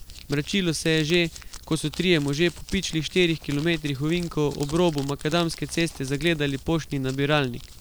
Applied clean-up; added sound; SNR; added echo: none; Crumpling, crinkling; 15 dB; none.